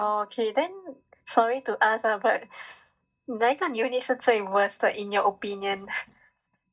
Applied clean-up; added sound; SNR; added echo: neural mask model DeepFilterNet 3.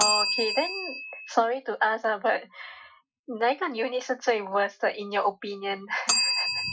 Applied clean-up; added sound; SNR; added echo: classical method Wiener filter.